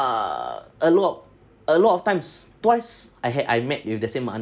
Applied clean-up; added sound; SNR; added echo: none; none; none; none.